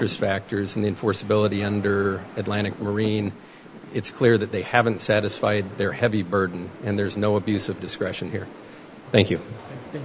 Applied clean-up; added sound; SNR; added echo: none; Rain; 17 dB; none.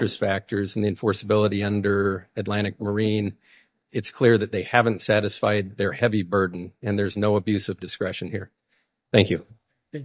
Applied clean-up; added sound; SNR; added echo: neural mask model DeepFilterNet 3.